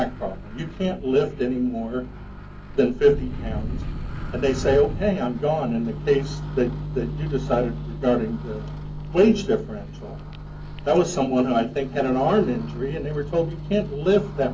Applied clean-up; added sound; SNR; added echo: none; Microwave oven; 8 dB; reverberation time 0.3 s.